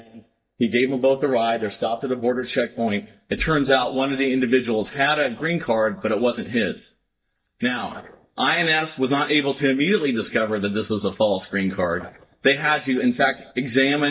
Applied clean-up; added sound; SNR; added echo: neural mask model DeepFilterNet 3.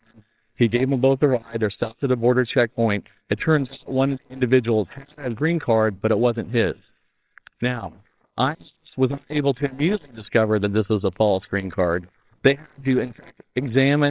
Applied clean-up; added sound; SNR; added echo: neural separator model SepFormer WHAMR!.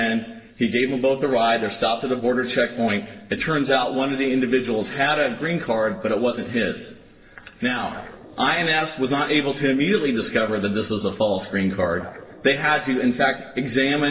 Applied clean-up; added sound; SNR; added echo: neural separator model SepFormer DNS4.